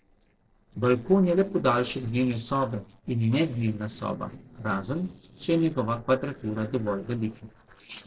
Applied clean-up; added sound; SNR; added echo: neural separator model SepFormer DNS4.